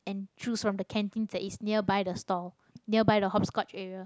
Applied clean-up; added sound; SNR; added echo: none; none; none; none.